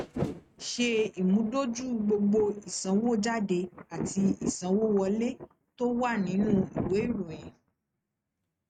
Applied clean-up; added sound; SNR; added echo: neural mask model RNNoise.